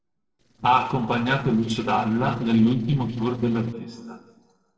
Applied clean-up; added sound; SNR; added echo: neural separator model SepFormer DNS4.